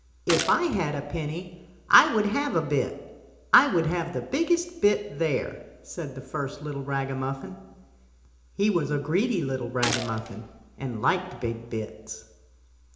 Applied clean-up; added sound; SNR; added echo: none; Gunshot, gunfire; 7 dB; reverberation time 0.8 s.